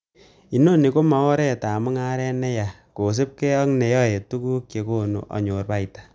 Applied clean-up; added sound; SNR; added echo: none; none; none; none.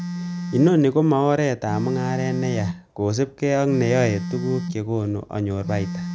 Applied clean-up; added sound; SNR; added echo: none; Telephone; 9 dB; none.